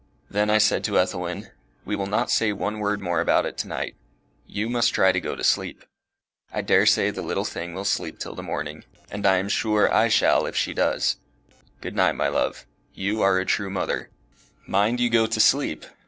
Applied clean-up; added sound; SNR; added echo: neural separator model SepFormer DNS4.